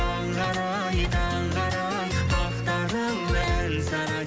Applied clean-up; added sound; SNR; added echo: none; Microwave oven; 16 dB; none.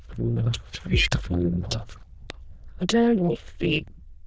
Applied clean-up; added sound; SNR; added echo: neural diffusion model UNIVERSE++.